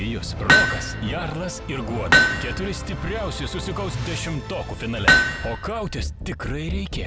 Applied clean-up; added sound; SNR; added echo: none; Hammer; -4 dB; none.